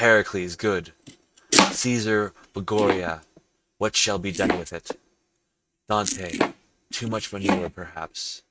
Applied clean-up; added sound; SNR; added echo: neural mask model RNNoise.